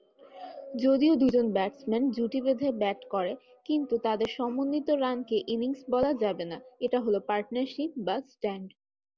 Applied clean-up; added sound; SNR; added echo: none; none; none; none.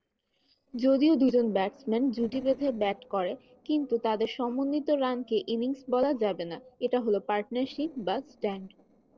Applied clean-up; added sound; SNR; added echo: neural separator model SepFormer DNS4.